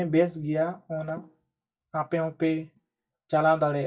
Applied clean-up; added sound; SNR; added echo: neural mask model DeepFilterNet 3.